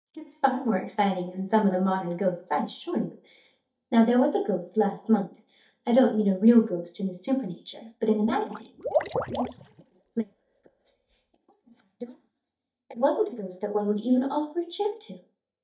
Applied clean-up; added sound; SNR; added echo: neural mask model DeepFilterNet 3.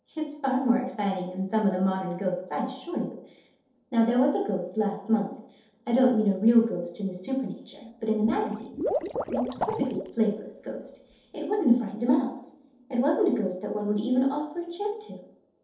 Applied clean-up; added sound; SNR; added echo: neural separator model SepFormer DNS4.